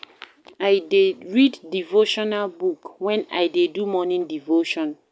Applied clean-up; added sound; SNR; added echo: none; none; none; none.